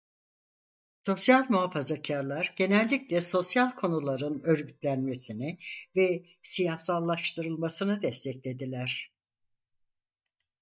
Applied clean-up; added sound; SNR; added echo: neural mask model DeepFilterNet 3.